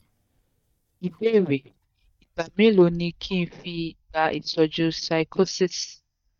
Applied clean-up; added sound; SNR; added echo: neural mask model DeepFilterNet 3.